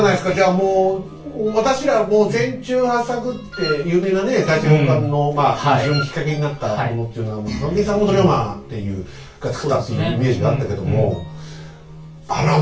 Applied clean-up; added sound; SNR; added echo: none; Wind instrument, woodwind instrument; 12 dB; reverberation time 0.2 s.